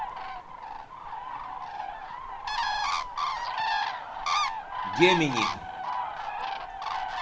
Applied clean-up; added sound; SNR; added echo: none; Bird; -3 dB; reverberation time 0.6 s.